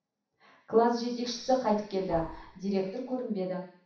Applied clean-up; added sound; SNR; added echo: none; Breathing; 19 dB; reverberation time 0.7 s.